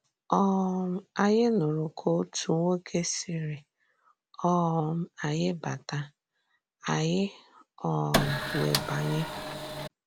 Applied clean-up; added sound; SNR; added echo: none; Printer; 2 dB; none.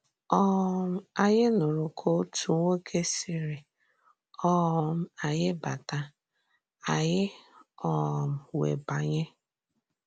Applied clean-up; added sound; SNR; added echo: none; none; none; none.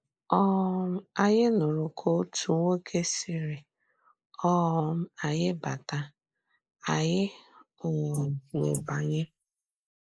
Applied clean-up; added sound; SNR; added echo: neural mask model Resemble Enhance denoiser.